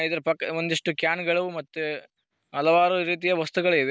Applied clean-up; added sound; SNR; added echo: none; none; none; none.